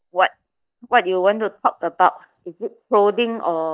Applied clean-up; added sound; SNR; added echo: neural mask model DeepFilterNet 3.